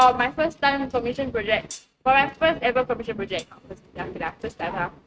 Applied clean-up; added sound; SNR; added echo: neural mask model RNNoise.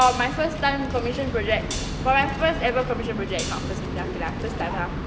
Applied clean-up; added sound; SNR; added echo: none; Hi-hat + Zipper (clothing); 15 dB; none.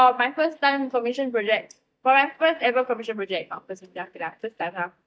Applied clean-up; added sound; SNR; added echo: neural mask model DeepFilterNet 3.